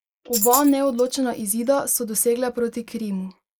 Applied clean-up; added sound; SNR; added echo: neural mask model Resemble Enhance denoiser.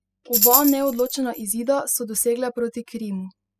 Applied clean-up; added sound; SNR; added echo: classical method spectral subtraction.